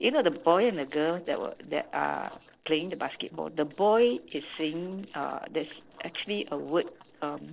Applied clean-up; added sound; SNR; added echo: neural separator model SepFormer DNS4.